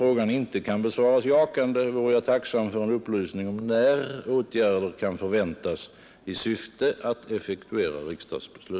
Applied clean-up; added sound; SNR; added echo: none; none; none; none.